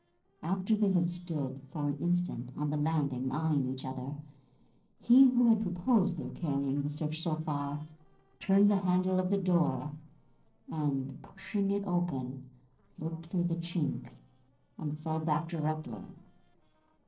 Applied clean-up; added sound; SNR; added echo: neural separator model SepFormer DNS4.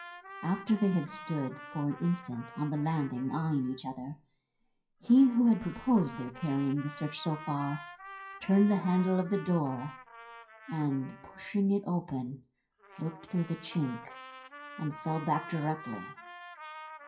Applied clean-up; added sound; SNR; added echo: classical method WPE with log-MMSE.